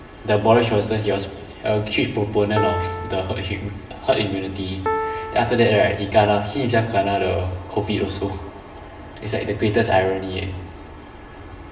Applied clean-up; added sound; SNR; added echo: none; Piano; 8 dB; reverberation time 0.8 s.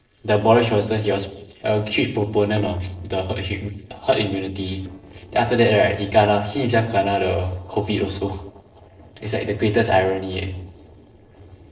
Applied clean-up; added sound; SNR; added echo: neural separator model SepFormer DNS4.